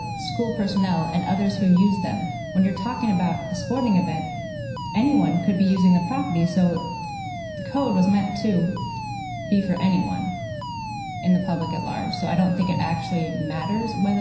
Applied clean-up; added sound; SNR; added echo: none; Alarm; 11 dB; reverberation time 0.9 s.